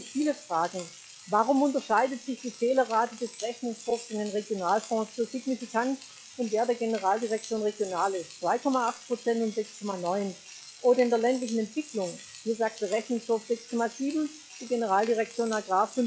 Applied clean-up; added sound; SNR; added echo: classical method log-MMSE.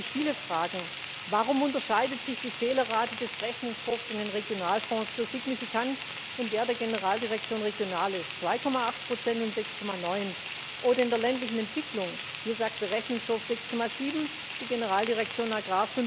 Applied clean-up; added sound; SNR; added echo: none; Frying (food); 1 dB; none.